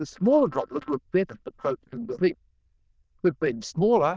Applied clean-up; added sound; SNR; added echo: neural diffusion model UNIVERSE++.